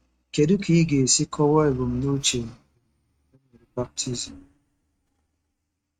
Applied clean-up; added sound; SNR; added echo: neural mask model RNNoise.